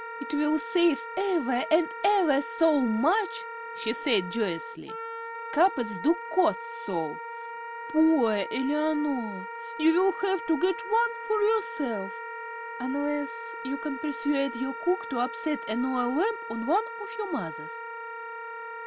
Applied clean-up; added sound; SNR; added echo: none; Wind instrument, woodwind instrument; 9 dB; none.